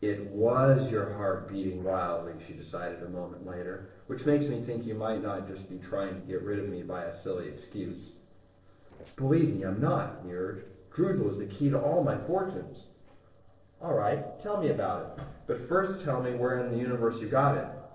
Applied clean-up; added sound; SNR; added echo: neural separator model SepFormer DNS4.